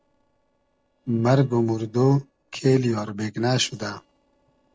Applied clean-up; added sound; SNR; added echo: neural separator model SepFormer DNS4.